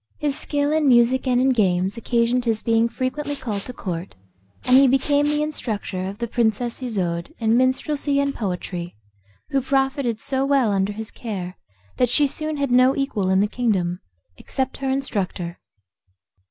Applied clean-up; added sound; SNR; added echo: none; Respiratory sounds; 16 dB; none.